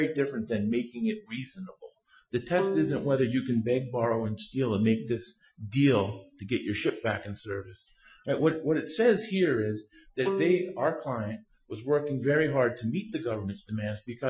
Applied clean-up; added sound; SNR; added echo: classical method Wiener filter.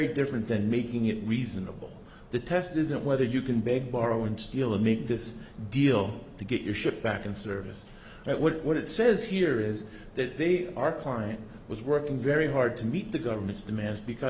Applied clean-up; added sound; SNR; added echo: none; none; none; none.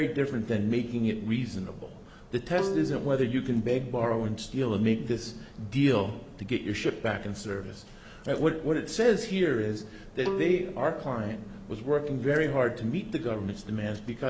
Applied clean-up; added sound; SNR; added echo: none; Bowed string instrument; 11 dB; none.